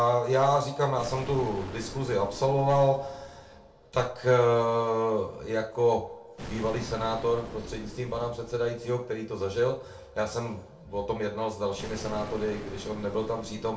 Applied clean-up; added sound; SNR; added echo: none; Explosion; 16 dB; reverberation time 0.3 s.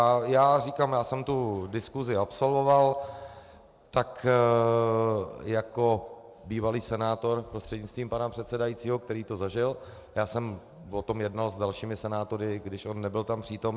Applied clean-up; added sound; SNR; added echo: none; none; none; none.